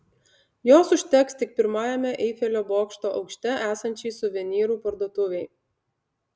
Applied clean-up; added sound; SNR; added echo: none; none; none; none.